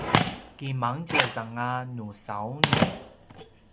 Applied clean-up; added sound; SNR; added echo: none; Telephone; -4 dB; none.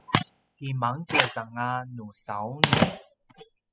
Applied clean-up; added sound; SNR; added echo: classical method spectral subtraction.